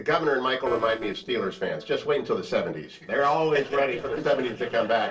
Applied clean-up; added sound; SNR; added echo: neural separator model SepFormer DNS4.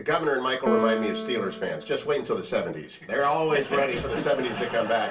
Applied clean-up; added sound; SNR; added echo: none; Piano; 7 dB; reverberation time 0.3 s.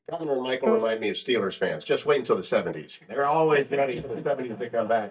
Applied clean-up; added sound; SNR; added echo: neural mask model DeepFilterNet 3.